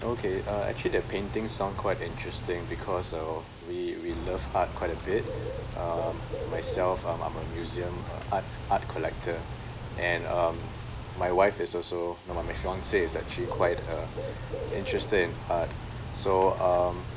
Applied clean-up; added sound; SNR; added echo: none; Bird / Rain; 6 dB; none.